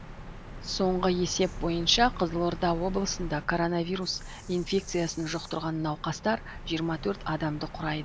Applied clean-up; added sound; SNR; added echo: none; Bird vocalization, bird call, bird song; 11 dB; none.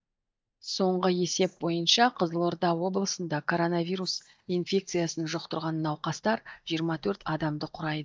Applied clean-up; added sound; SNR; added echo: neural mask model DeepFilterNet 3.